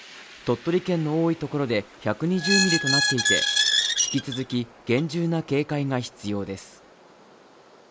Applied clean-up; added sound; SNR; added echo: none; Squeak; -2 dB; none.